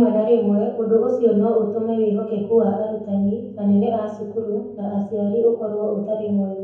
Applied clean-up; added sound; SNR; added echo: none; none; none; reverberation time 0.9 s.